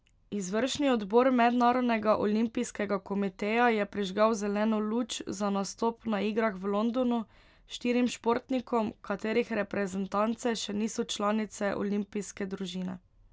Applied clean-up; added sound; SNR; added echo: none; none; none; none.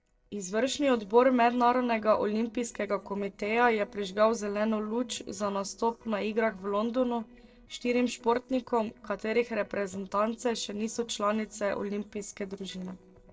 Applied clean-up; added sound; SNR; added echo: neural separator model SepFormer DNS4.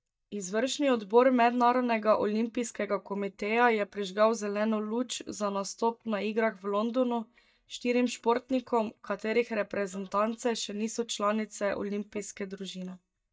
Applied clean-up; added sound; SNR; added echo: neural mask model DeepFilterNet 3.